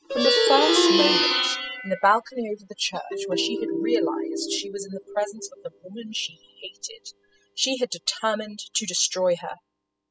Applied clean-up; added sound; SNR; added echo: classical method spectral subtraction.